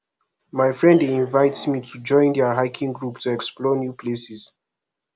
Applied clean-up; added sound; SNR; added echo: none; none; none; none.